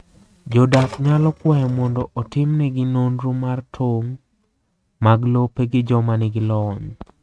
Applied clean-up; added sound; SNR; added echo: neural mask model RNNoise.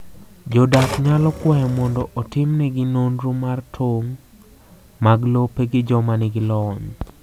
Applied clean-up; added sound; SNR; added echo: none; Typewriter; 11 dB; none.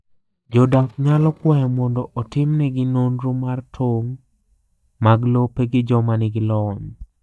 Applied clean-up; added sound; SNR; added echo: neural mask model DeepFilterNet 3.